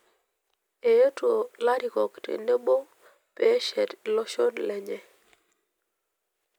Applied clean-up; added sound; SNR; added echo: none; none; none; none.